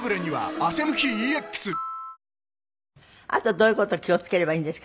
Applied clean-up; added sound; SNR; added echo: none; none; none; none.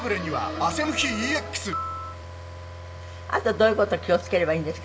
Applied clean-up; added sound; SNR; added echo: none; Car; 13 dB; reverberation time 1.6 s.